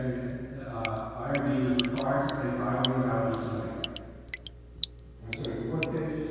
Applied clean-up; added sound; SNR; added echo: none; Drip; 11 dB; reverberation time 2.0 s.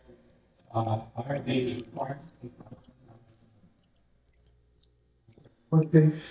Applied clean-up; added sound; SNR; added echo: neural mask model DeepFilterNet 3.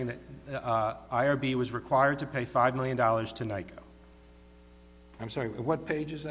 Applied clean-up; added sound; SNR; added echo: none; none; none; none.